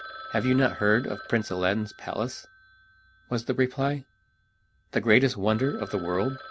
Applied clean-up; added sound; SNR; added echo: none; Telephone; 17 dB; none.